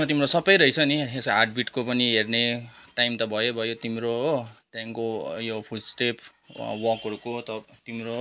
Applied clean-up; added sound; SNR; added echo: none; none; none; none.